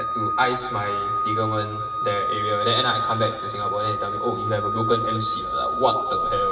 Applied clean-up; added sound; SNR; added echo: none; Organ; 0 dB; reverberation time 2.3 s.